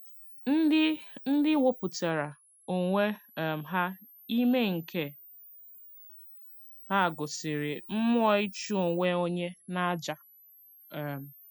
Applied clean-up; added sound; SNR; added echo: classical method spectral subtraction.